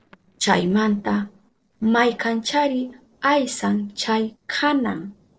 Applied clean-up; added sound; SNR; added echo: neural separator model SepFormer DNS4.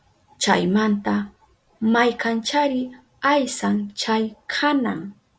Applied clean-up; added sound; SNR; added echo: none; none; none; none.